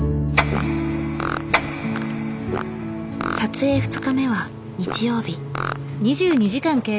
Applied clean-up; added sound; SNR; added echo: none; Fart; 11 dB; none.